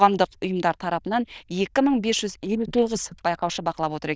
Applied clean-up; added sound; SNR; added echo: neural diffusion model UNIVERSE++.